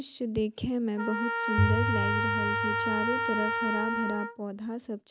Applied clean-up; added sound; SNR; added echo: none; Bowed string instrument + Trumpet; -2 dB; none.